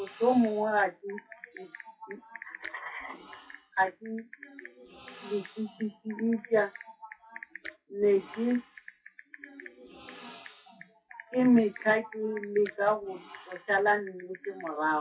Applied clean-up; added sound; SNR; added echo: classical method WPE with log-MMSE.